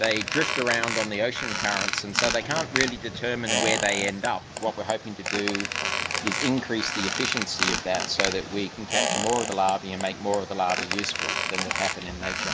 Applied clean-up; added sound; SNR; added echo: none; Squeak; 2 dB; none.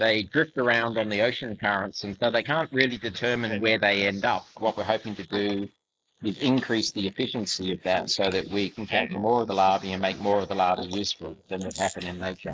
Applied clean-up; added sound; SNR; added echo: neural mask model Resemble Enhance denoiser.